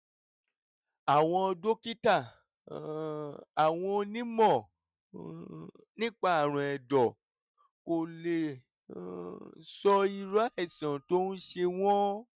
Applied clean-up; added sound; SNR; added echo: neural mask model RNNoise.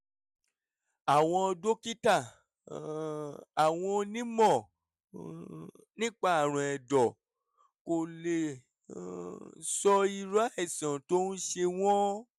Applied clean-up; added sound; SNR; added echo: none; none; none; none.